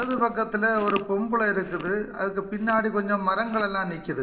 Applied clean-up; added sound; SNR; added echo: none; Chewing, mastication; 18 dB; reverberation time 1.4 s.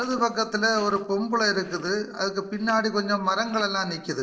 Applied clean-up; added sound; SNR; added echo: neural separator model SepFormer DNS4.